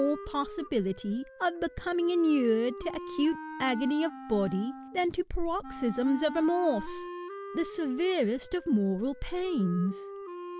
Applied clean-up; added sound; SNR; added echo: none; Wind instrument, woodwind instrument; 13 dB; none.